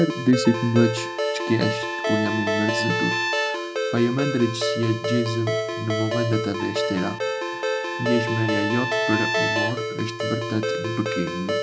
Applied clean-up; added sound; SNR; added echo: none; Trumpet + Ringtone; 1 dB; none.